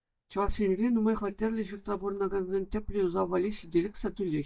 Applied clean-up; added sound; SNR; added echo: neural mask model DeepFilterNet 3.